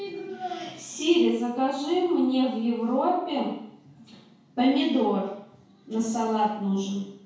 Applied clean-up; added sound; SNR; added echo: none; none; none; reverberation time 0.6 s.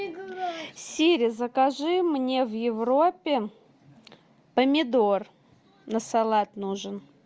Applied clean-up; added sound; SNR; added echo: none; none; none; none.